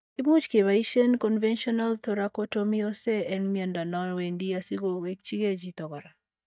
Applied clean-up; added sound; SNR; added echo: neural mask model DeepFilterNet 3.